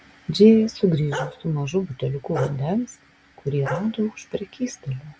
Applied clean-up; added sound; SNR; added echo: none; Bark; 12 dB; none.